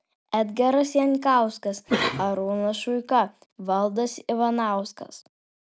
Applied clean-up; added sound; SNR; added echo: none; Cough; 5 dB; none.